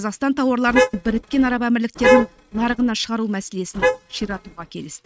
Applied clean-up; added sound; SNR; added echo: neural mask model RNNoise.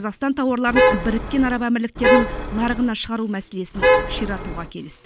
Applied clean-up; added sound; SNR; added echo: none; Traffic noise, roadway noise / Vehicle horn, car horn, honking; -3 dB; none.